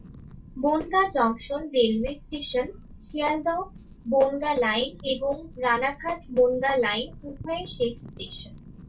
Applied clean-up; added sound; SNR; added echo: none; Wind / Fire; 18 dB; reverberation time 0.2 s.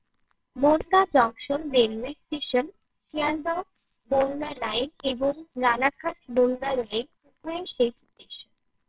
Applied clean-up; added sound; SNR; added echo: neural separator model SepFormer WHAMR!.